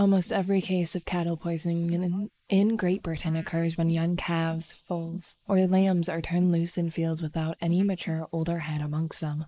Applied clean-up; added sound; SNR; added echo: neural mask model Resemble Enhance denoiser.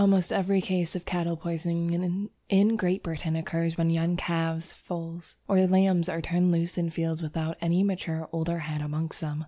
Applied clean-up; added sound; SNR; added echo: none; none; none; none.